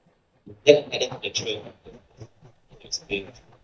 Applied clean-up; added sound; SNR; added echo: neural mask model DeepFilterNet 3.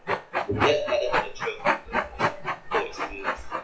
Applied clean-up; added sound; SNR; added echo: classical method WPE with log-MMSE.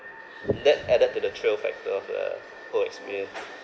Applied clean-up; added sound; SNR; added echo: none; none; none; none.